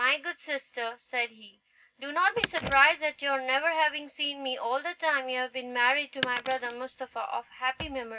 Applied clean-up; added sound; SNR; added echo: none; Shatter; 8 dB; reverberation time 0.4 s.